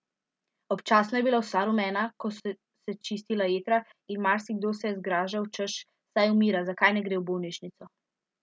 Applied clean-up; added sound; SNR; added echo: none; none; none; none.